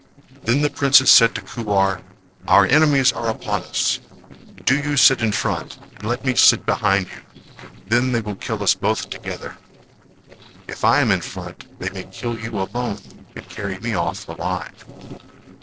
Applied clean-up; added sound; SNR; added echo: neural separator model SepFormer DNS4.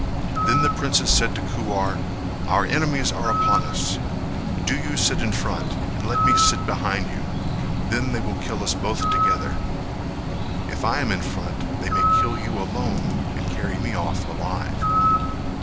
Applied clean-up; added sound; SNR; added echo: none; Bird; -4 dB; none.